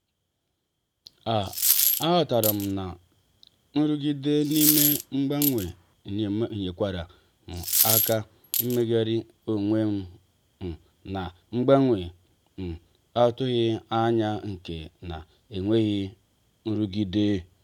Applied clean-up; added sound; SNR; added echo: none; Coin (dropping); -1 dB; none.